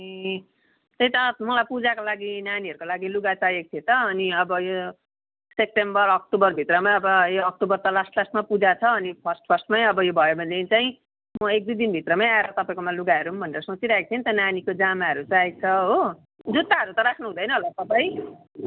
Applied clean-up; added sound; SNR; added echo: none; none; none; none.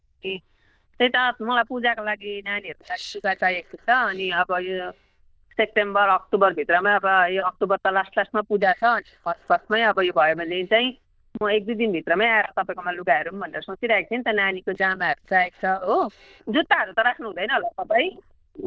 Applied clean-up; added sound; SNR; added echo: neural diffusion model UNIVERSE++.